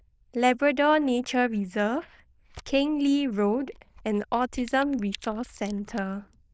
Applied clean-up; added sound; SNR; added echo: neural diffusion model UNIVERSE++.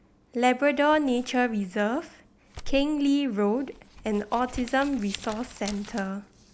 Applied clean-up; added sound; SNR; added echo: none; Crumpling, crinkling; 15 dB; none.